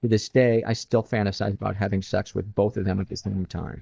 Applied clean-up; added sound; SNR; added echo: neural mask model DeepFilterNet 3.